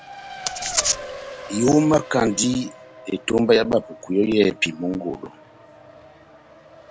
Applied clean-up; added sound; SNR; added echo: none; Race car, auto racing; 16 dB; none.